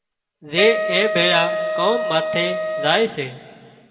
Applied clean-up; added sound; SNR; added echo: none; Wind instrument, woodwind instrument; 3 dB; reverberation time 1.6 s.